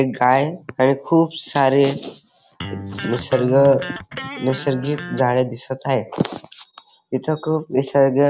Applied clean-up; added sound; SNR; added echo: none; Electric guitar; 11 dB; none.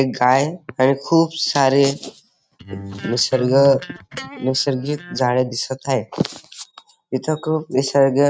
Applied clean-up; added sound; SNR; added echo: neural mask model RNNoise.